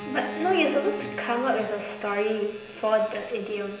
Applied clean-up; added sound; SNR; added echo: none; Bowed string instrument; 12 dB; reverberation time 0.9 s.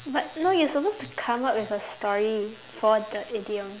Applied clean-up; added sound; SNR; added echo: none; none; none; none.